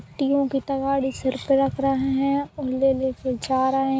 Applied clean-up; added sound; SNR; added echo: none; none; none; none.